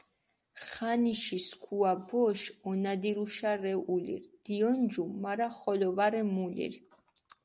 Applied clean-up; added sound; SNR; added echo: none; none; none; none.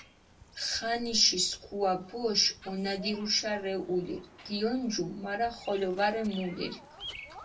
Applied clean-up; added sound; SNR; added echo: none; Bird vocalization, bird call, bird song; 19 dB; reverberation time 0.1 s.